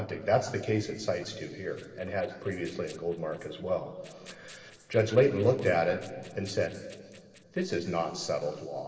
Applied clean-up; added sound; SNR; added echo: neural separator model SepFormer DNS4.